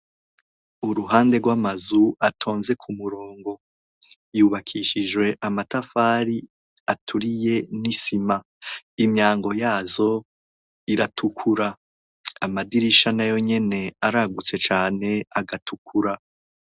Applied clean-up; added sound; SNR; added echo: none; none; none; none.